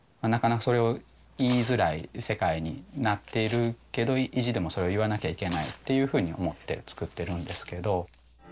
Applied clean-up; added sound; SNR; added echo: none; Tearing; 17 dB; none.